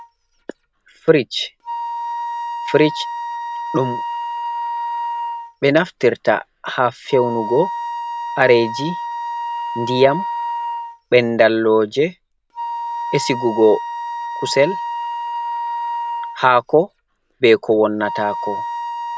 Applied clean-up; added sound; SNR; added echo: none; Wind instrument, woodwind instrument; 7 dB; none.